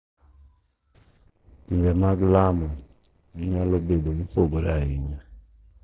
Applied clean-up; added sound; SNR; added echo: neural separator model SepFormer DNS4.